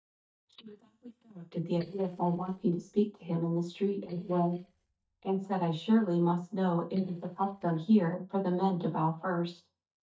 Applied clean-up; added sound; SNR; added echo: neural mask model DeepFilterNet 3.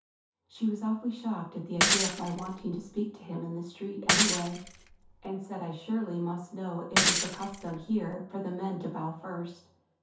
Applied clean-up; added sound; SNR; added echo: none; Shatter / Crushing; -5 dB; reverberation time 0.5 s.